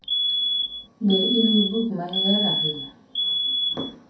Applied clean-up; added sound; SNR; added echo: none; Alarm; -1 dB; reverberation time 0.6 s.